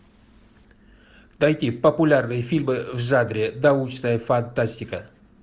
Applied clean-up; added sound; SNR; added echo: none; none; none; none.